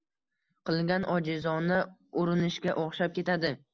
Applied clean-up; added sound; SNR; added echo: none; none; none; none.